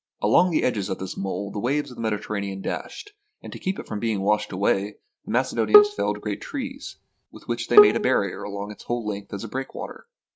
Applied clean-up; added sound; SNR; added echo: neural mask model RNNoise.